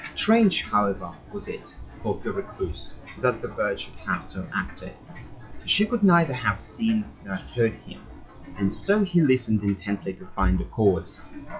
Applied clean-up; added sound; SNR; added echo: classical method WPE with log-MMSE.